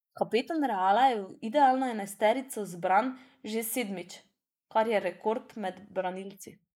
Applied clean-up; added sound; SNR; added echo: neural mask model Resemble Enhance denoiser.